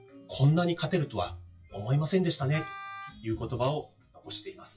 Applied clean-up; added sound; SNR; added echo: classical method WPE with log-MMSE.